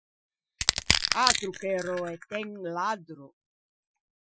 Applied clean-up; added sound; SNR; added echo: classical method Wiener filter.